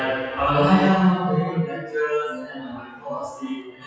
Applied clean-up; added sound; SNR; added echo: classical method WPE with log-MMSE.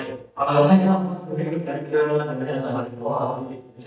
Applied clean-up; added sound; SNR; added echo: neural mask model DeepFilterNet 3.